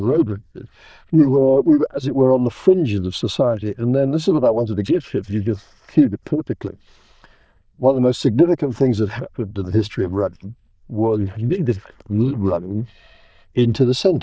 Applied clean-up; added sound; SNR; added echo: neural diffusion model UNIVERSE++.